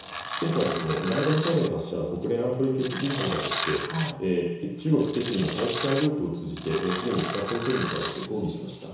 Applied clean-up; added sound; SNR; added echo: none; Tools; 8 dB; reverberation time 1.0 s.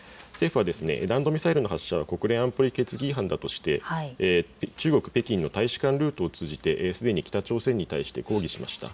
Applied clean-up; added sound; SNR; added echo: none; none; none; none.